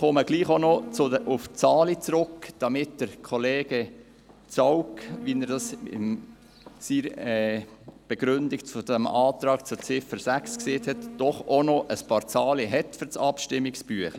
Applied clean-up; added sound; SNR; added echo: none; Insect; 19 dB; none.